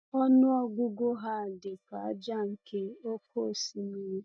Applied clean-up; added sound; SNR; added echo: neural mask model DeepFilterNet 3.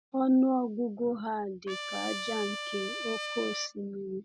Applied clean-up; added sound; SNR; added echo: none; Trumpet; 7 dB; none.